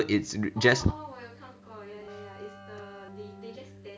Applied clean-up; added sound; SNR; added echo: none; Keyboard (musical); 18 dB; none.